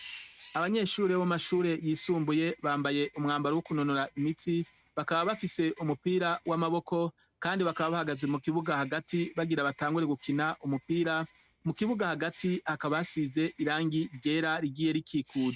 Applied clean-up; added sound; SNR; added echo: neural mask model RNNoise.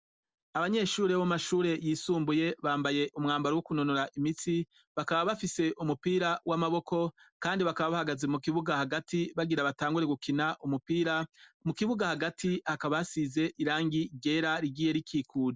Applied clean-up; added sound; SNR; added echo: none; none; none; none.